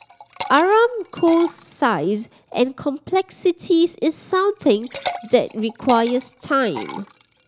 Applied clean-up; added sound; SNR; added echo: none; Liquid; 16 dB; none.